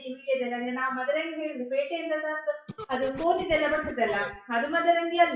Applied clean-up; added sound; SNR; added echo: classical method WPE with log-MMSE.